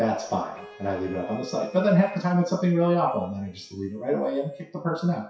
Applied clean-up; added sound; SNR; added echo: classical method WPE with log-MMSE.